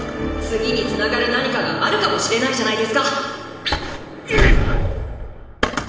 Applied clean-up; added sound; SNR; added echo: none; none; none; reverberation time 1.6 s.